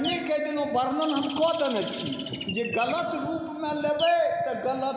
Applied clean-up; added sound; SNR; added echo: none; Bird; 12 dB; none.